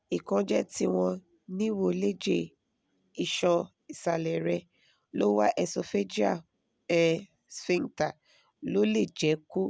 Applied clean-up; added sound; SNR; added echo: none; none; none; none.